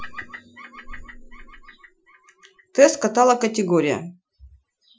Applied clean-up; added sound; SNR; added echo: classical method Wiener filter.